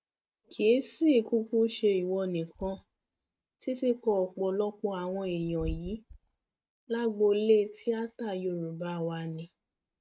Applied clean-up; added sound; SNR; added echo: neural mask model RNNoise.